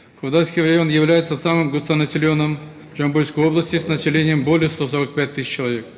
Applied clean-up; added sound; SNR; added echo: none; none; none; reverberation time 2.1 s.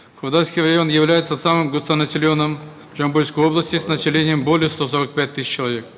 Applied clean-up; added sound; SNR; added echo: none; none; none; none.